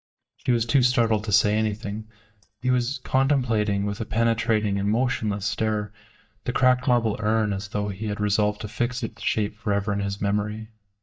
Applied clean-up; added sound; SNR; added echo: neural mask model DeepFilterNet 3.